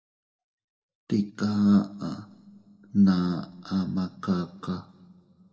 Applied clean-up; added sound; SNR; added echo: none; none; none; reverberation time 1.1 s.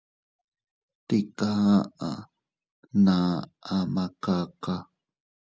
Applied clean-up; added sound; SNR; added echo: none; none; none; none.